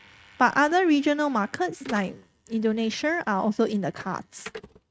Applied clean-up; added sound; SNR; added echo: neural mask model RNNoise.